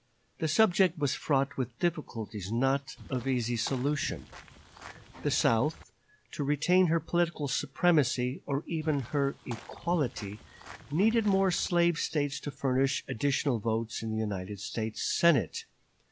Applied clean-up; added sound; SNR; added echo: none; Walk, footsteps / Bird vocalization, bird call, bird song; 18 dB; none.